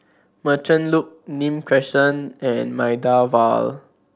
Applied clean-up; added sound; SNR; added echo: none; none; none; none.